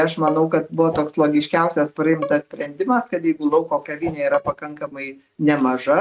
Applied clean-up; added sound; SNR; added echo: neural mask model RNNoise.